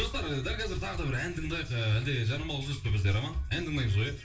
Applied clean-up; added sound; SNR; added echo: none; none; none; reverberation time 0.3 s.